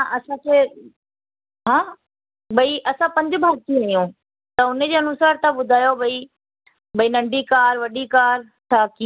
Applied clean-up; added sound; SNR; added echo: none; none; none; none.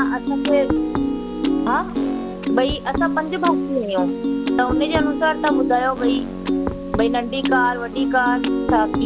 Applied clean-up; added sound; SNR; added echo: none; Piano; -1 dB; none.